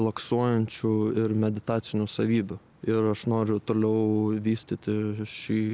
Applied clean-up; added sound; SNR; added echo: none; none; none; none.